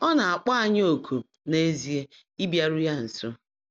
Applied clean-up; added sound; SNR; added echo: none; none; none; none.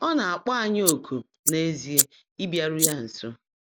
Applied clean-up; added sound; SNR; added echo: neural mask model Resemble Enhance denoiser.